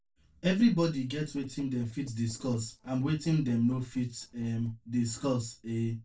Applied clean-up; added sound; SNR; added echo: neural separator model SepFormer DNS4.